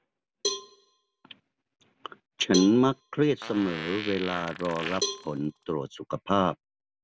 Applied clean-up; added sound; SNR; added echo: none; Cowbell + Fart; 9 dB; none.